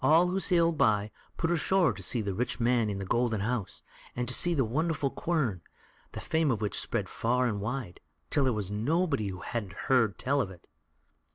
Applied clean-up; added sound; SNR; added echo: none; none; none; none.